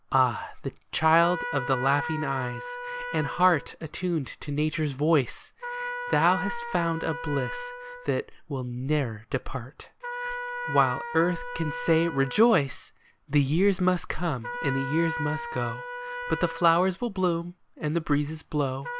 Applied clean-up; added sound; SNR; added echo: none; Trumpet; 10 dB; none.